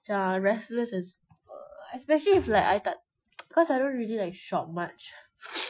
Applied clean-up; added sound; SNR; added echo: classical method Wiener filter.